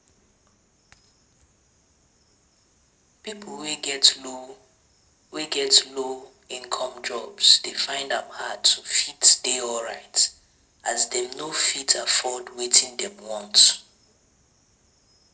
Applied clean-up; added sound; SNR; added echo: none; none; none; none.